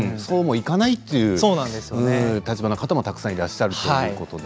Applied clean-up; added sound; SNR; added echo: none; none; none; none.